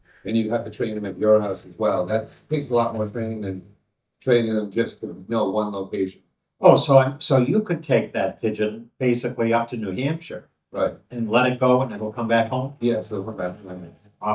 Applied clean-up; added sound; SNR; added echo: neural mask model DeepFilterNet 3.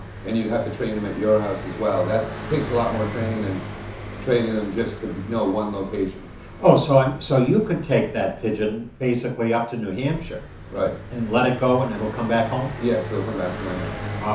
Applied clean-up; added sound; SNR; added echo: none; Car passing by; 11 dB; reverberation time 0.9 s.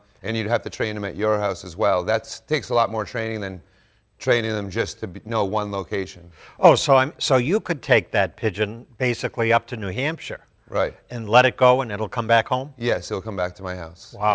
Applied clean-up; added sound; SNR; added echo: none; none; none; none.